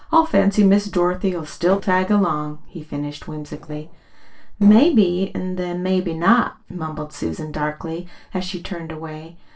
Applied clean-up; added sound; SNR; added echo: neural separator model SepFormer DNS4.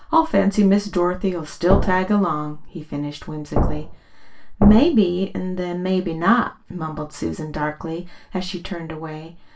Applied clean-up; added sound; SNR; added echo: none; Thump, thud; 1 dB; reverberation time 0.2 s.